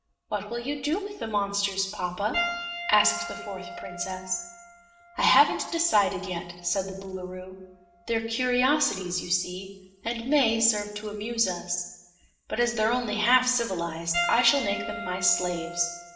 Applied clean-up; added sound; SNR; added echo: none; Piano; 12 dB; reverberation time 0.9 s.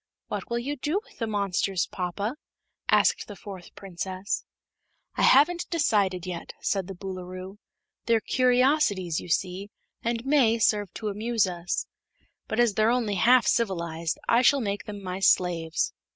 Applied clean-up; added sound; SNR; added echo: none; none; none; none.